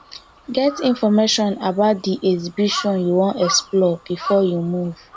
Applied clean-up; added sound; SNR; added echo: none; Crow; 16 dB; none.